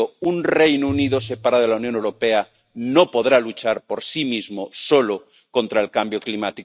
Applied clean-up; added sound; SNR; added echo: neural mask model RNNoise.